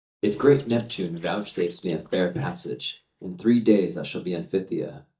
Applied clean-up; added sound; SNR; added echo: neural mask model DeepFilterNet 3.